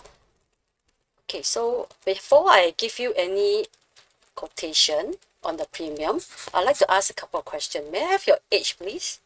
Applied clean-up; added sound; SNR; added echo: neural mask model RNNoise.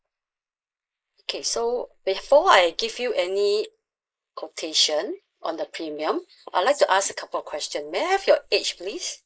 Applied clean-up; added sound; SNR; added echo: neural mask model Resemble Enhance denoiser.